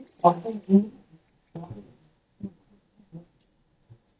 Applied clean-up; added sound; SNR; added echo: neural mask model DeepFilterNet 3.